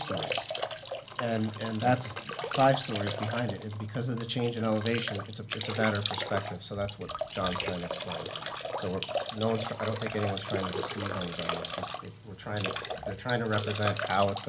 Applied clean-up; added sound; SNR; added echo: none; Drip / Trickle, dribble / Bathtub (filling or washing); 4 dB; none.